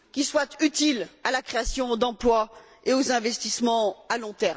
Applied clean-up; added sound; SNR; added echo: none; none; none; none.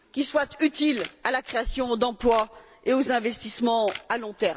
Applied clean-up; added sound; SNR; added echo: none; Camera; 19 dB; none.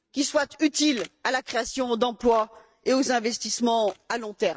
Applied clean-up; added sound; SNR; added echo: neural mask model RNNoise.